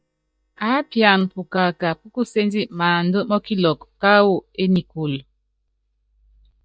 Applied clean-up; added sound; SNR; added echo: neural mask model DeepFilterNet 3.